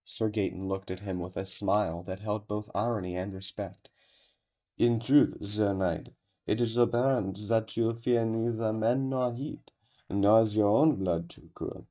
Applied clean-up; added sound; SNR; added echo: neural mask model DeepFilterNet 3.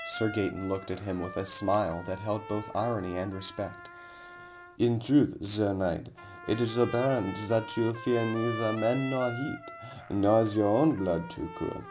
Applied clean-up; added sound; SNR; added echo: none; Trumpet; 14 dB; none.